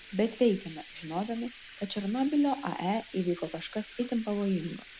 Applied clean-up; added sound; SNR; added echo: none; Bathtub (filling or washing); 19 dB; none.